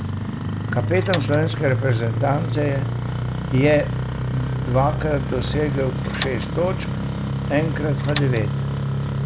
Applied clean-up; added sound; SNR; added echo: none; Engine starting + Tools; 0 dB; none.